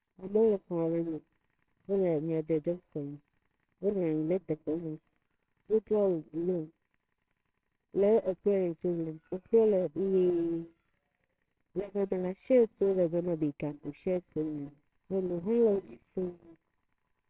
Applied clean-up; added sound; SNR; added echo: neural separator model SepFormer WHAMR!.